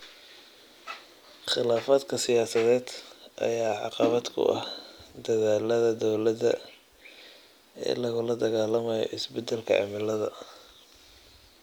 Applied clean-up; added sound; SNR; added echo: none; none; none; none.